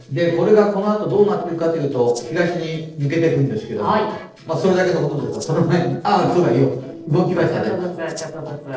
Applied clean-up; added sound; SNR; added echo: neural separator model SepFormer DNS4.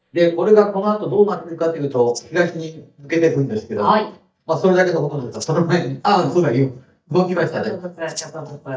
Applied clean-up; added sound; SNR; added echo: neural mask model DeepFilterNet 3.